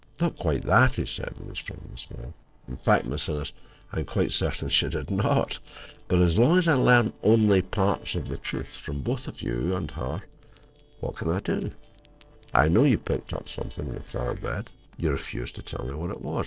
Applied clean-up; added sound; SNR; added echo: neural separator model SepFormer DNS4.